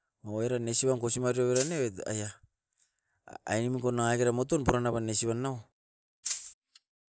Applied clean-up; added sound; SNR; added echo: none; Rattle (instrument); 5 dB; none.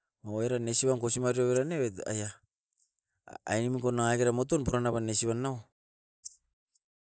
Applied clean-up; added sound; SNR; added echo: neural mask model DeepFilterNet 3.